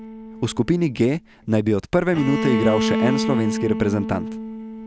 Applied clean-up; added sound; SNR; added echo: none; Bowed string instrument; 4 dB; none.